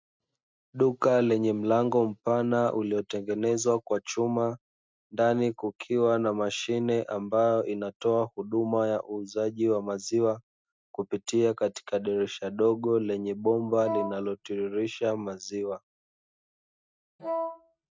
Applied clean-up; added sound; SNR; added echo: neural mask model RNNoise.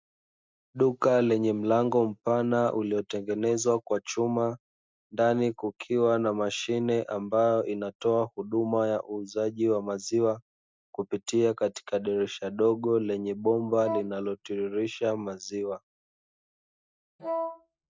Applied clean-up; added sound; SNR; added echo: neural mask model DeepFilterNet 3.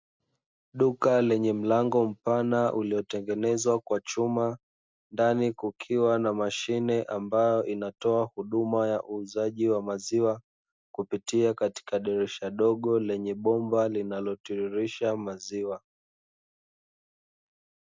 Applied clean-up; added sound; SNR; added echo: none; none; none; none.